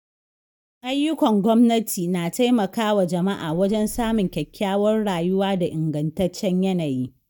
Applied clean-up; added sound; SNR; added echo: neural mask model DeepFilterNet 3.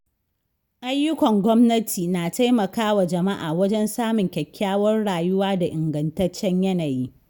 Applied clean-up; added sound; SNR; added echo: none; none; none; none.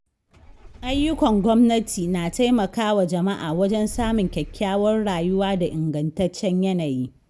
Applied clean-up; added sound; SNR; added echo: none; Engine starting / Car; 15 dB; none.